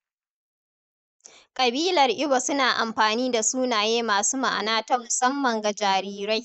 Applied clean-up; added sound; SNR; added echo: neural mask model Resemble Enhance denoiser.